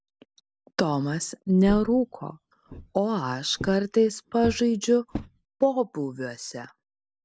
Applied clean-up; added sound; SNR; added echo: none; Walk, footsteps; 13 dB; none.